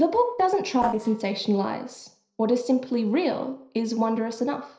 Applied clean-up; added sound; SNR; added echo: neural separator model SepFormer DNS4.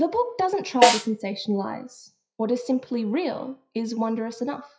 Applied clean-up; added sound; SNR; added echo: classical method WPE with log-MMSE.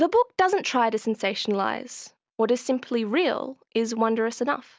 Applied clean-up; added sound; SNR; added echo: none; none; none; none.